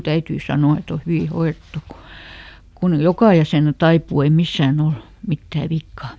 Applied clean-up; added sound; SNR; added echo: none; none; none; none.